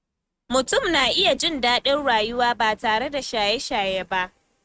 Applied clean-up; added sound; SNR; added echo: neural mask model RNNoise.